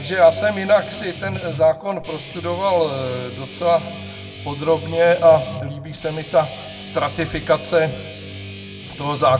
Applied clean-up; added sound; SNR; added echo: none; Guitar; 12 dB; reverberation time 1.0 s.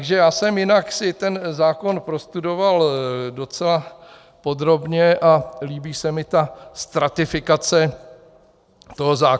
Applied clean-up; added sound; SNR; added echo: none; none; none; none.